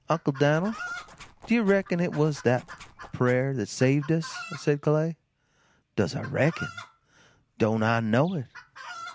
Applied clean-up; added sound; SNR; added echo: none; Chicken, rooster + Zipper (clothing); 17 dB; none.